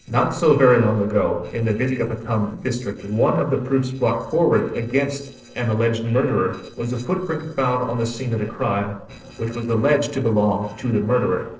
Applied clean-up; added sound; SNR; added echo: neural separator model SepFormer DNS4.